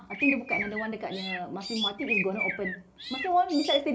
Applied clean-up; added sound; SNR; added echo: none; Bird; 3 dB; reverberation time 0.4 s.